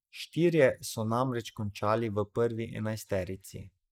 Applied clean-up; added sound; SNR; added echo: neural mask model Resemble Enhance denoiser.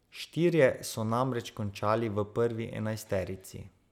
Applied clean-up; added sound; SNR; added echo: none; none; none; none.